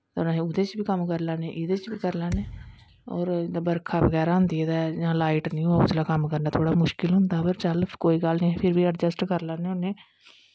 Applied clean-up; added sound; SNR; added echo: none; Thump, thud; 12 dB; none.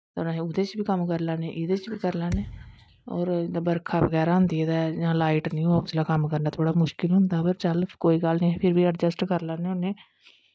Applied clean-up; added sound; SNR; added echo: neural mask model DeepFilterNet 3.